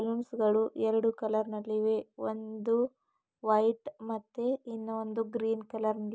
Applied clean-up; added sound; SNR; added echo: none; none; none; none.